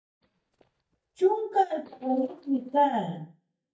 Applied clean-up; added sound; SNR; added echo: neural mask model DeepFilterNet 3.